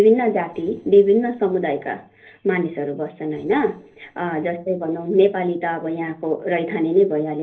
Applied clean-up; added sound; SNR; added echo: neural separator model SepFormer DNS4.